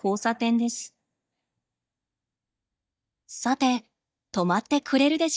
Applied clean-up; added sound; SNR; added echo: neural mask model DeepFilterNet 3.